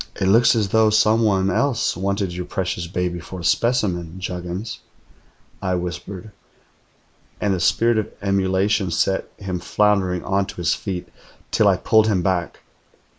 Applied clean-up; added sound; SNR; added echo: none; none; none; none.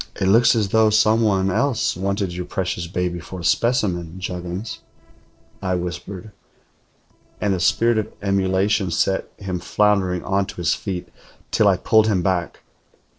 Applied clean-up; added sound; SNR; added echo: neural separator model SepFormer DNS4.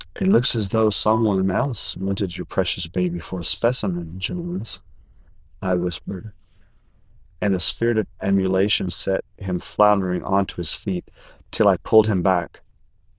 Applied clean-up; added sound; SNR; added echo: neural diffusion model UNIVERSE++.